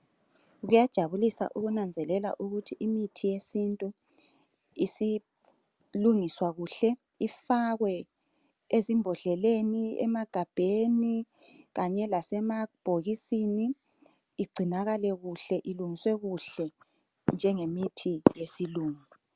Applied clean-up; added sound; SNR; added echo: none; none; none; none.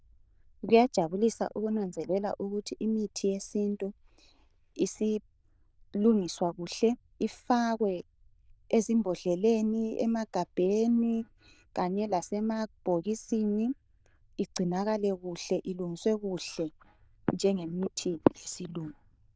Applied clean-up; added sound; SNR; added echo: neural diffusion model UNIVERSE++.